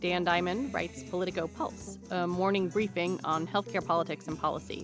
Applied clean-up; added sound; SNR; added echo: none; Guitar; 17 dB; none.